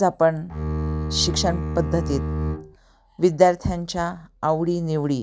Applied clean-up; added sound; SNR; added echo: none; Bowed string instrument; 3 dB; none.